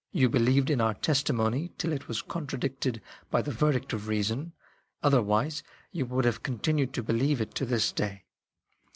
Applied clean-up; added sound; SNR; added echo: none; none; none; none.